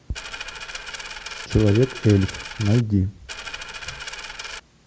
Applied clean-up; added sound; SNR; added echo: none; Coin (dropping); 11 dB; none.